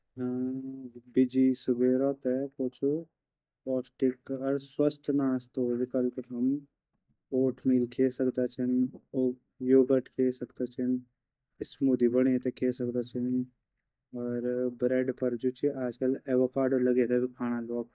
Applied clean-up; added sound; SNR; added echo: neural mask model DeepFilterNet 3.